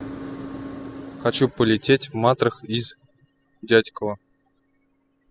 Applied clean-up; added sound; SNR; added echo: classical method spectral subtraction.